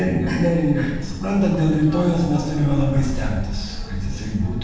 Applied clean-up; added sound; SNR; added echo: none; none; none; reverberation time 0.9 s.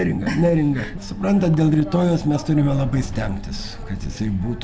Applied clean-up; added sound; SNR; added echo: none; none; none; none.